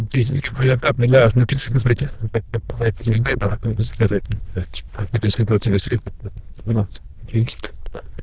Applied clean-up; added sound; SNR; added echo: neural diffusion model UNIVERSE++.